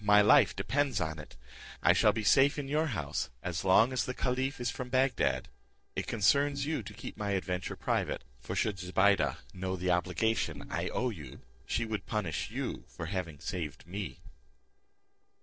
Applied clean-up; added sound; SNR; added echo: neural separator model SepFormer DNS4.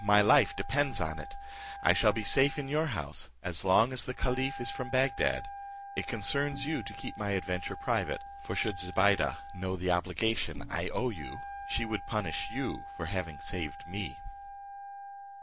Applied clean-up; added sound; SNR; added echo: none; Bowed string instrument + Wind instrument, woodwind instrument; 13 dB; none.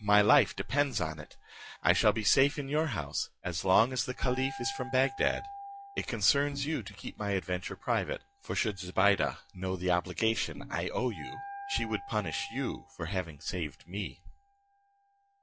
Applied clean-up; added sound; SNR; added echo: classical method log-MMSE.